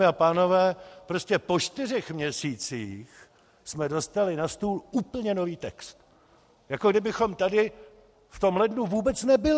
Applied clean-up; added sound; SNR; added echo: none; none; none; none.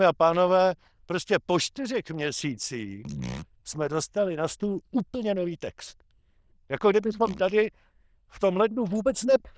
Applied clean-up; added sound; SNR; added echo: neural diffusion model UNIVERSE++.